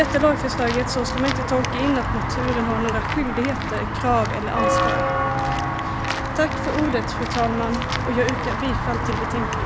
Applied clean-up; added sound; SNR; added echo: none; Walk, footsteps / Bell; -1 dB; none.